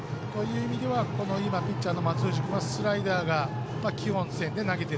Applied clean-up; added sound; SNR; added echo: none; none; none; none.